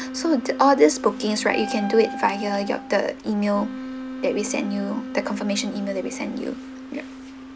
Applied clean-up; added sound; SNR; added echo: none; Wind instrument, woodwind instrument + Wind instrument, woodwind instrument; 10 dB; none.